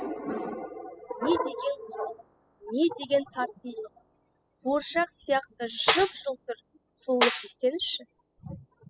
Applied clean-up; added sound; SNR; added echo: classical method spectral subtraction.